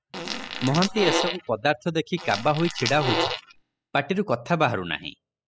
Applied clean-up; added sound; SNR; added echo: classical method spectral subtraction.